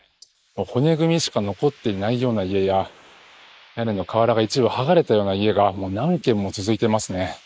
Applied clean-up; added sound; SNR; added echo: neural mask model Resemble Enhance denoiser.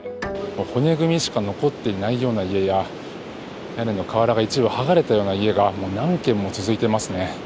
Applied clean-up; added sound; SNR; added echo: none; Bowed string instrument; 18 dB; none.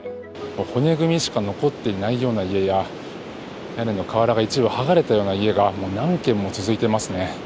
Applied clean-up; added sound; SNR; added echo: none; none; none; none.